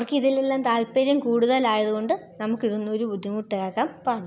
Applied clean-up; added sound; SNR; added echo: none; none; none; none.